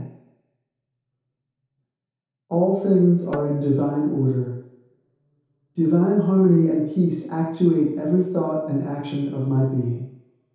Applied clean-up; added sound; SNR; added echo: none; Tabla; 16 dB; reverberation time 0.8 s.